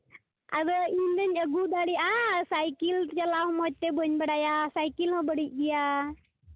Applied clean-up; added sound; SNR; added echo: none; none; none; none.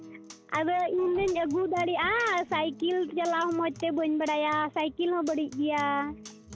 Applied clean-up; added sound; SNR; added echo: none; Printer + Acoustic guitar; 18 dB; none.